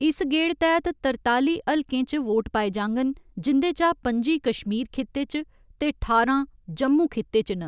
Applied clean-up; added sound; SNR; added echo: none; none; none; none.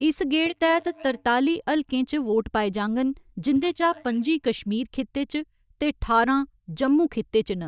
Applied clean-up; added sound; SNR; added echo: neural mask model DeepFilterNet 3.